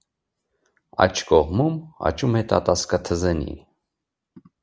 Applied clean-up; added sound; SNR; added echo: none; none; none; none.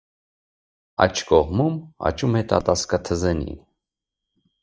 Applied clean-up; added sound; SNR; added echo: neural mask model DeepFilterNet 3.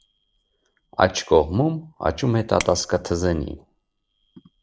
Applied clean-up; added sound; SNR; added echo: neural separator model SepFormer DNS4.